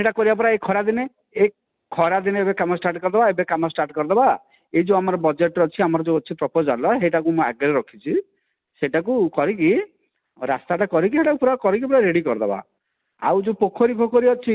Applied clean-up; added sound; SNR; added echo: none; none; none; none.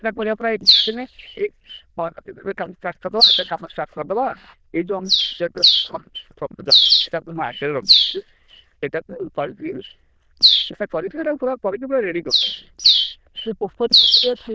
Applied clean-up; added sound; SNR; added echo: neural diffusion model UNIVERSE++.